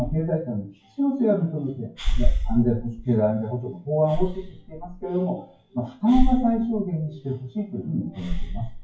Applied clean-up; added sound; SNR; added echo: classical method WPE with log-MMSE.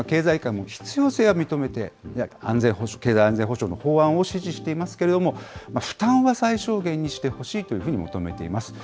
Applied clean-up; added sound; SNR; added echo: none; none; none; none.